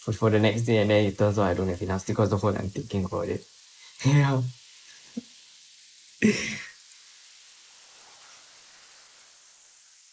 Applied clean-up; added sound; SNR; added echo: neural mask model Resemble Enhance denoiser.